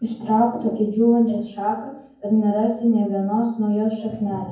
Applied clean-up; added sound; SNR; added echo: none; none; none; reverberation time 0.9 s.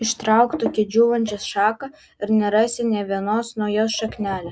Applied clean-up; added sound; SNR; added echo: none; none; none; none.